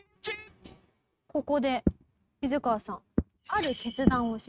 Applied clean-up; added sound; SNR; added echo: neural mask model RNNoise.